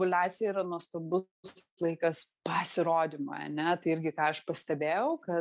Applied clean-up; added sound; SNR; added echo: none; none; none; none.